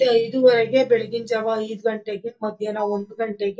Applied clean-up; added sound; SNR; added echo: neural mask model DeepFilterNet 3.